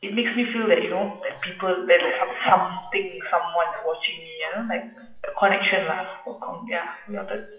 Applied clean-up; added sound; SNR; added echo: classical method WPE with log-MMSE.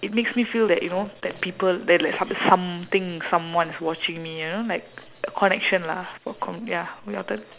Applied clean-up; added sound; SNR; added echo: none; none; none; none.